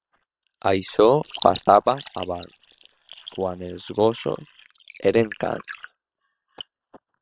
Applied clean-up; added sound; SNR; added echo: neural separator model SepFormer WHAM!.